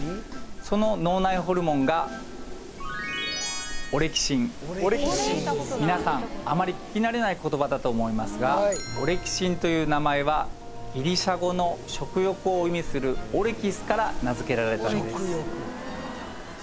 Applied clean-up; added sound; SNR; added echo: none; Wind; 8 dB; none.